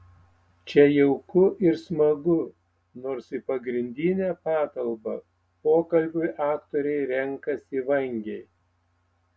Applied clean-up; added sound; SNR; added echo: none; none; none; none.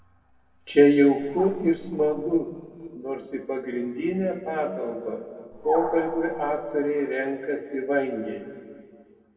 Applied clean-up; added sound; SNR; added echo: neural separator model SepFormer DNS4.